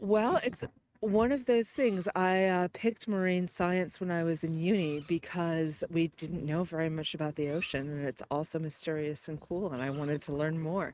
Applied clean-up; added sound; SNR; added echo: neural mask model RNNoise.